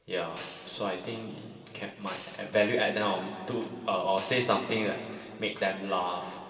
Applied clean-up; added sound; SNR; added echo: none; Hi-hat; 17 dB; reverberation time 2.4 s.